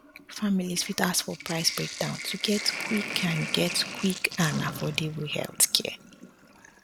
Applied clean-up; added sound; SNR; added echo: none; Sink (filling or washing); 9 dB; none.